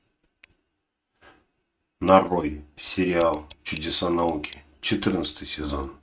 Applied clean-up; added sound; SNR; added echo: neural mask model RNNoise.